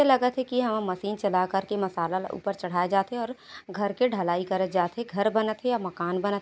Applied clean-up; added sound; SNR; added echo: none; none; none; none.